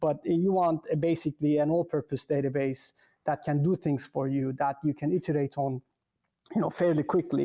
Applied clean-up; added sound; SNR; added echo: none; none; none; none.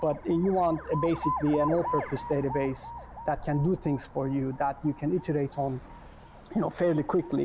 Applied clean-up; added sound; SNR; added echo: none; Alarm; 10 dB; none.